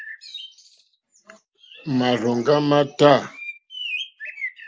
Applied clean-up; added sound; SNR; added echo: none; Bird; 14 dB; none.